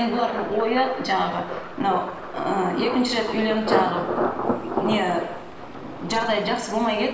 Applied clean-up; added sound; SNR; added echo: none; Thunder; 6 dB; reverberation time 1.1 s.